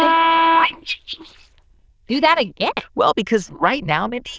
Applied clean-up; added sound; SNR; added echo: neural diffusion model UNIVERSE++.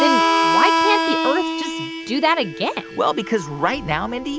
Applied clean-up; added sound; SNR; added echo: none; Harmonica; -1 dB; none.